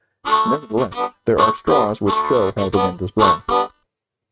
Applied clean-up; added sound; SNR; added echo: neural mask model RNNoise.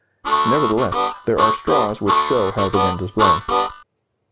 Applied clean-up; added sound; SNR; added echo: none; Harmonica; -3 dB; none.